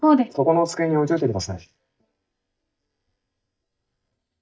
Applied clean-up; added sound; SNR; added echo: neural mask model DeepFilterNet 3.